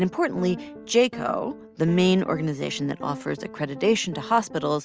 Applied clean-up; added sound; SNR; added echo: none; none; none; none.